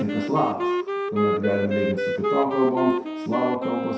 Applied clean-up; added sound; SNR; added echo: none; Wind instrument, woodwind instrument; 1 dB; reverberation time 0.7 s.